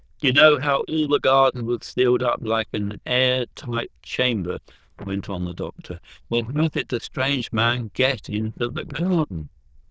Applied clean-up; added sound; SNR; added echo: neural diffusion model UNIVERSE++.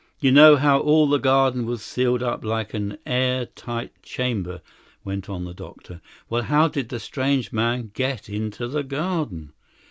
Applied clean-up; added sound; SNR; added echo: none; none; none; none.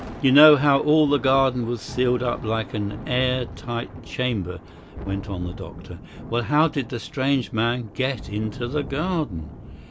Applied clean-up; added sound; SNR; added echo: none; Thunder; 14 dB; none.